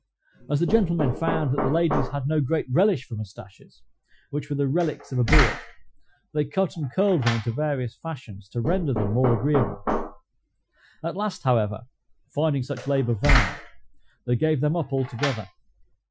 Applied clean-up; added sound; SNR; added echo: classical method Wiener filter.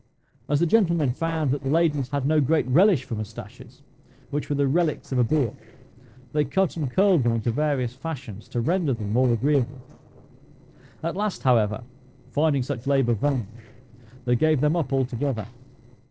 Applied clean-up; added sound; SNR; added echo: neural separator model SepFormer DNS4.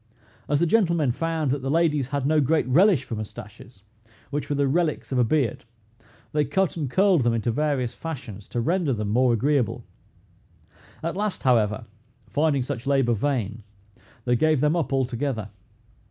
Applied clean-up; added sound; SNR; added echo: none; none; none; none.